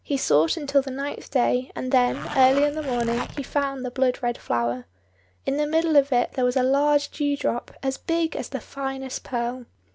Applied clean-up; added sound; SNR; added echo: none; Zipper (clothing); 12 dB; none.